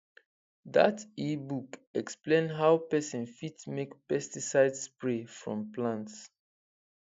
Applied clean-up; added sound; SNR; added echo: none; none; none; none.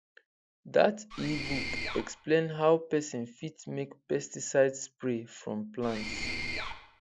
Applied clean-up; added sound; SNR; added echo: none; Mechanisms; 5 dB; none.